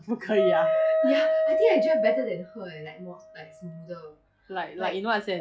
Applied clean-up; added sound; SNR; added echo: classical method log-MMSE.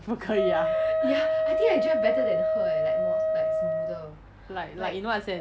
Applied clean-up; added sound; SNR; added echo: none; Wind instrument, woodwind instrument; -5 dB; none.